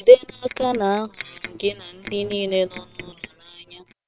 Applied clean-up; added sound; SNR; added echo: neural separator model SepFormer WHAM!.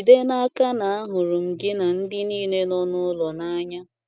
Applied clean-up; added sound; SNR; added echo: none; none; none; none.